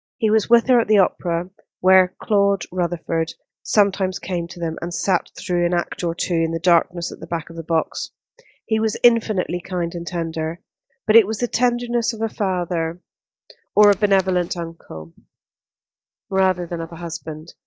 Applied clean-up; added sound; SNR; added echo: neural mask model DeepFilterNet 3.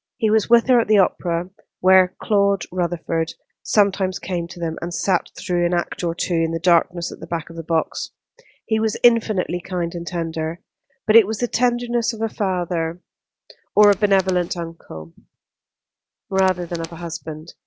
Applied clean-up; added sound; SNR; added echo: none; Tools; 18 dB; none.